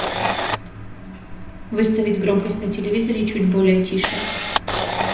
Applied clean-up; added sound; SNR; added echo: none; Camera; 6 dB; reverberation time 0.8 s.